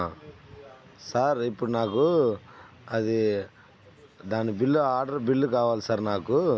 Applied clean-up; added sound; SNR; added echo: none; none; none; none.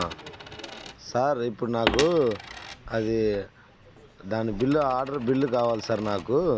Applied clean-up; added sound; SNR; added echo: none; Coin (dropping); 11 dB; none.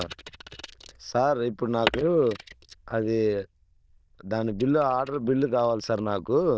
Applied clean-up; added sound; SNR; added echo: neural diffusion model UNIVERSE++.